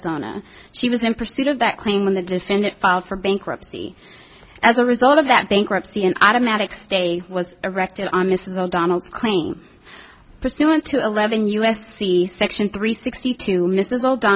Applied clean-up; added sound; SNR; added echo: none; none; none; none.